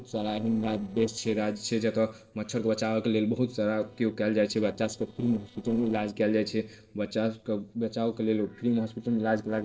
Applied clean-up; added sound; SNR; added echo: neural separator model SepFormer DNS4.